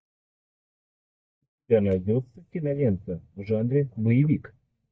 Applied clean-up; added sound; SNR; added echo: neural mask model DeepFilterNet 3.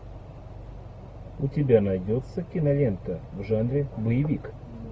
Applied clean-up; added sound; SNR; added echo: none; none; none; none.